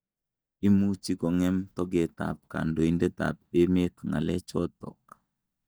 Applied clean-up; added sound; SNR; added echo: neural mask model DeepFilterNet 3.